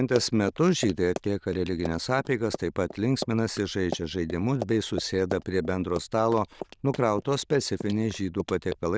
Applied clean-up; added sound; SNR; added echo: neural diffusion model UNIVERSE++.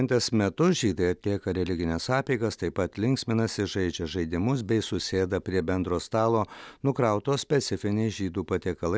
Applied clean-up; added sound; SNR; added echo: none; none; none; none.